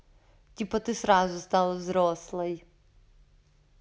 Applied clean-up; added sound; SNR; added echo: none; none; none; none.